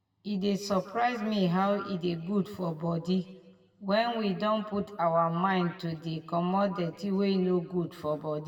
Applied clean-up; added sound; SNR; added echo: none; none; none; reverberation time 1.2 s.